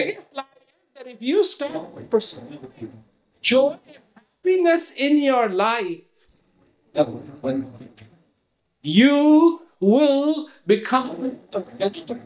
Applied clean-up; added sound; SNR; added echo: neural mask model DeepFilterNet 3.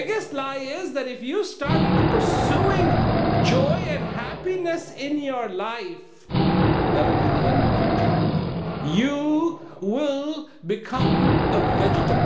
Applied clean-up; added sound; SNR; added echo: none; Wild animals; -4 dB; reverberation time 0.4 s.